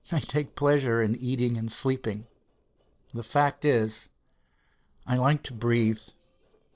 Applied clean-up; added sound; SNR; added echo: neural separator model SepFormer DNS4.